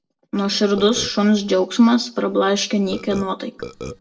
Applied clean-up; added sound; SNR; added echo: none; Burping, eructation; 12 dB; reverberation time 0.3 s.